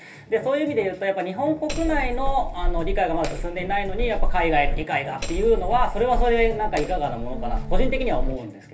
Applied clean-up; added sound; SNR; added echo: none; Hammer; -1 dB; reverberation time 0.3 s.